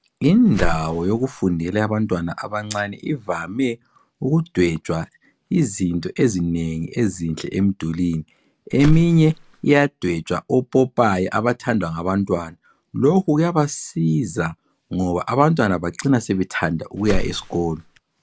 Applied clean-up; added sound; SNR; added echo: none; Whoosh, swoosh, swish; 4 dB; none.